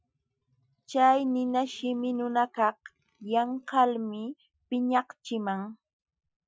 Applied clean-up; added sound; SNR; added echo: classical method Wiener filter.